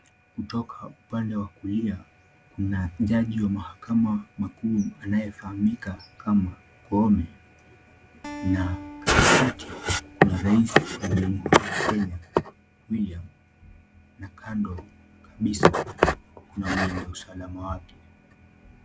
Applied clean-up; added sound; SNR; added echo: none; Acoustic guitar; 17 dB; none.